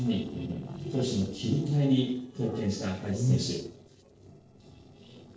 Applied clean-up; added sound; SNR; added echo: neural separator model SepFormer DNS4.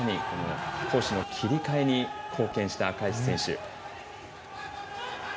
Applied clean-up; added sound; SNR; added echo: none; none; none; none.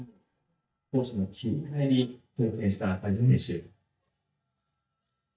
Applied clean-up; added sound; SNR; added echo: neural mask model DeepFilterNet 3.